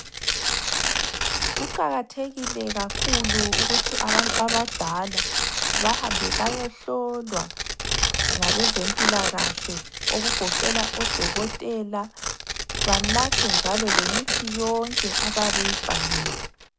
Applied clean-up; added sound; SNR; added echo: none; Tearing; -4 dB; none.